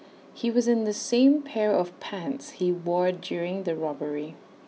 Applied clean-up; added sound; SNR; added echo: none; none; none; none.